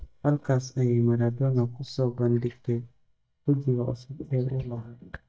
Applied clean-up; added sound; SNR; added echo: neural mask model DeepFilterNet 3.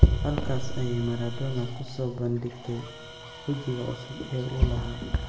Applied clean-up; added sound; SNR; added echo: none; Tools; 18 dB; reverberation time 1.4 s.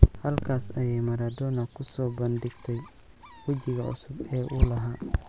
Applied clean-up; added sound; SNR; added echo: none; none; none; none.